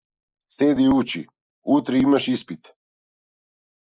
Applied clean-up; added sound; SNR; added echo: neural mask model Resemble Enhance denoiser.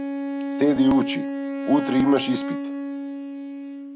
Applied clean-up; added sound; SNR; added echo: none; Wind instrument, woodwind instrument; 5 dB; none.